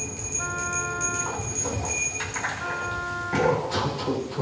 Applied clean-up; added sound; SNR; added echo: none; Wind instrument, woodwind instrument; 7 dB; reverberation time 0.9 s.